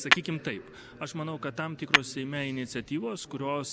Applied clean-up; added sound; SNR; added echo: none; Tap / Hammer; -1 dB; none.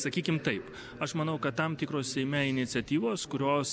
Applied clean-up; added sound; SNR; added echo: none; none; none; none.